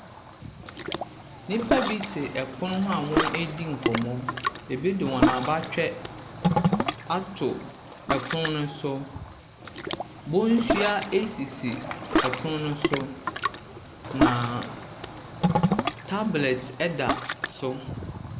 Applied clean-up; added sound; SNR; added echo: none; Ocean; 0 dB; none.